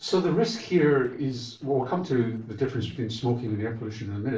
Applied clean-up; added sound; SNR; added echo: neural separator model SepFormer DNS4.